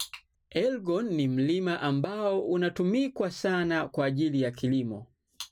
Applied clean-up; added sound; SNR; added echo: none; none; none; none.